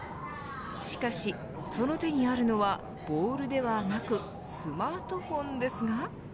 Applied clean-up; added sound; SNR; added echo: none; Train; 12 dB; none.